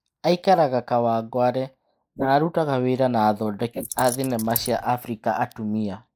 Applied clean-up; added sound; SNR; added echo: neural mask model Resemble Enhance denoiser.